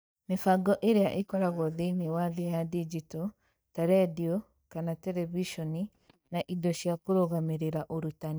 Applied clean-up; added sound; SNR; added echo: neural mask model DeepFilterNet 3.